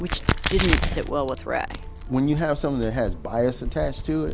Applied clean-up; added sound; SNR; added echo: none; Crack; 2 dB; none.